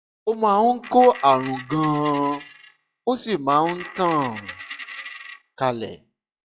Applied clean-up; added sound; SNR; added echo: classical method log-MMSE.